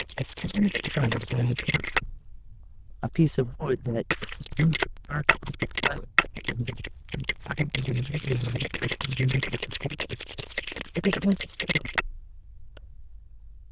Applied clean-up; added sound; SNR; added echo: neural diffusion model UNIVERSE++.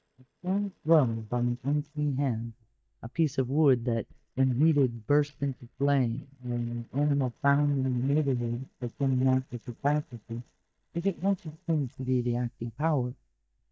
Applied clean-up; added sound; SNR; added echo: neural mask model DeepFilterNet 3.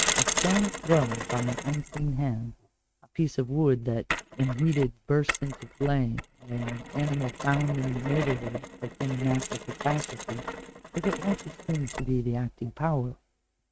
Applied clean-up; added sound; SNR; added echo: neural mask model RNNoise.